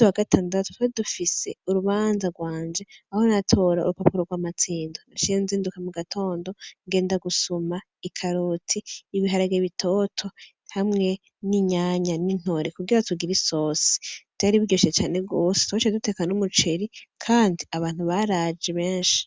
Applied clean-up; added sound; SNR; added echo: none; none; none; none.